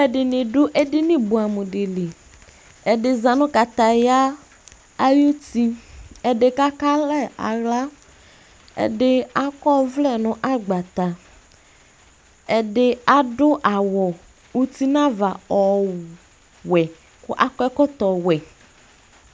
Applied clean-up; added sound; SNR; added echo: none; none; none; none.